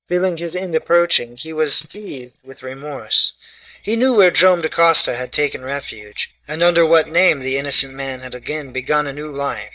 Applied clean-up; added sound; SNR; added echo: neural mask model DeepFilterNet 3.